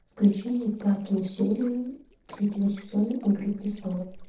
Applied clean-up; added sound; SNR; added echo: neural separator model SepFormer DNS4.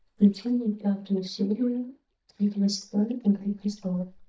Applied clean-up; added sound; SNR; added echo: neural mask model DeepFilterNet 3.